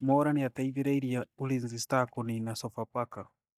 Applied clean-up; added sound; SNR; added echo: neural mask model DeepFilterNet 3.